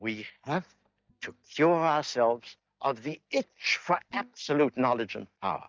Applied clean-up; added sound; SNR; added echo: neural mask model DeepFilterNet 3.